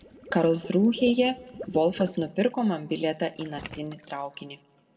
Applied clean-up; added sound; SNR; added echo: none; Water / Liquid; 18 dB; reverberation time 1.1 s.